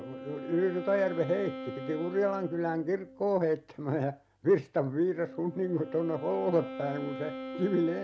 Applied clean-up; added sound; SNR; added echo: none; Wind instrument, woodwind instrument; 12 dB; none.